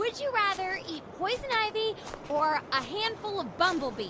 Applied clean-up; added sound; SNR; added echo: none; none; none; none.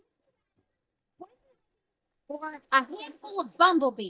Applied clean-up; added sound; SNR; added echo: neural mask model DeepFilterNet 3.